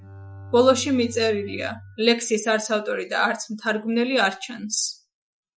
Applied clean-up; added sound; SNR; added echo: classical method Wiener filter.